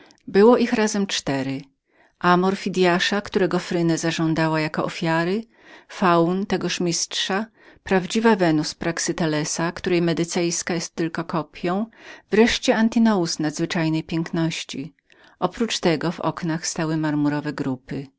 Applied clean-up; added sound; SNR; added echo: none; none; none; none.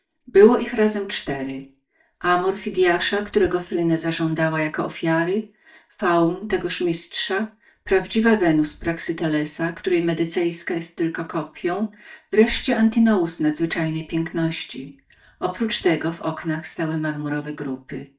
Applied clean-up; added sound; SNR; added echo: neural mask model DeepFilterNet 3.